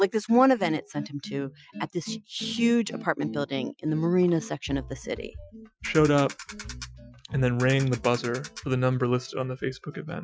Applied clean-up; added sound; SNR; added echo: classical method Wiener filter.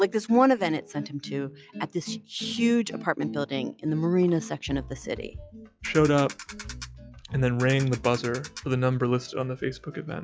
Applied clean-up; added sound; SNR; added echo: classical method log-MMSE.